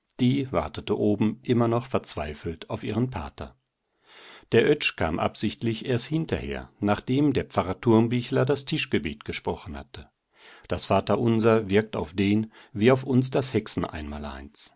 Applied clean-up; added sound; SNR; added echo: none; none; none; none.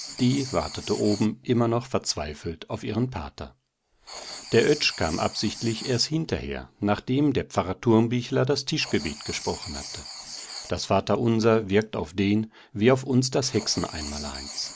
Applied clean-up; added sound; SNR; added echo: none; Writing; 16 dB; none.